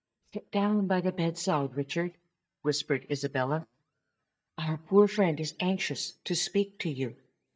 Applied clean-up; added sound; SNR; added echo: neural mask model DeepFilterNet 3.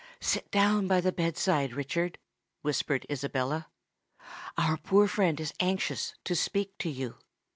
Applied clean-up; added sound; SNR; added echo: none; none; none; none.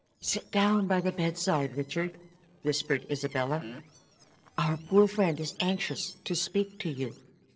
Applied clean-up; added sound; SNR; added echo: neural separator model SepFormer DNS4.